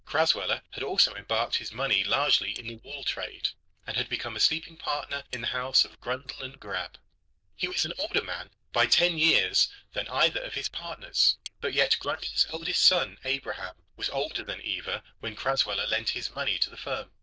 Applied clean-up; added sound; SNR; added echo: neural diffusion model UNIVERSE++.